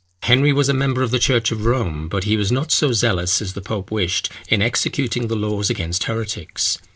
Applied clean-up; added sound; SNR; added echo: none; Rattle; 18 dB; none.